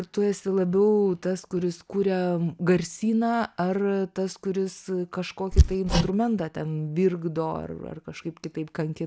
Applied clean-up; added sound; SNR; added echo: none; Hammer; -2 dB; none.